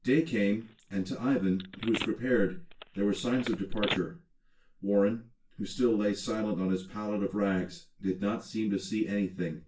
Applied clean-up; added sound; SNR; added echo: none; Telephone; 12 dB; reverberation time 0.2 s.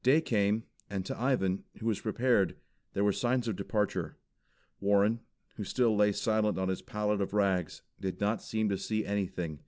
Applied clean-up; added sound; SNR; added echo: none; none; none; none.